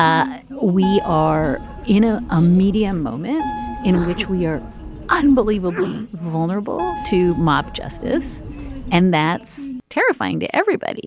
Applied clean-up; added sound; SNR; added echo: none; Sneeze + Keyboard (musical); 11 dB; none.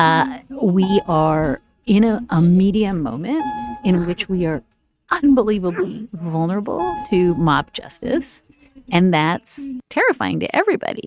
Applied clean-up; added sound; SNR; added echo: neural mask model RNNoise.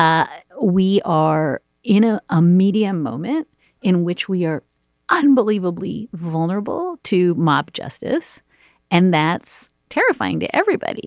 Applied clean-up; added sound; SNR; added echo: none; none; none; none.